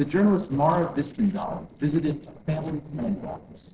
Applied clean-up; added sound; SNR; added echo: neural separator model SepFormer DNS4.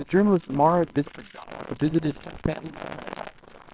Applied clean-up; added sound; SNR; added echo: neural separator model SepFormer WHAMR!.